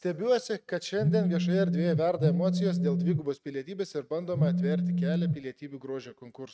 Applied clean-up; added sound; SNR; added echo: neural mask model RNNoise.